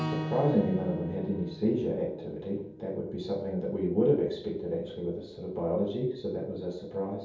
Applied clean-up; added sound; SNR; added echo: none; Acoustic guitar / Strum; 11 dB; reverberation time 0.7 s.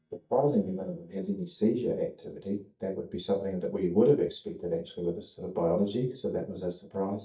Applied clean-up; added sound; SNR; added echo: neural mask model DeepFilterNet 3.